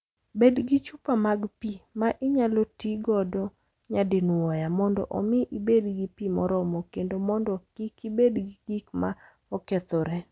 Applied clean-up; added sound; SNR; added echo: none; none; none; none.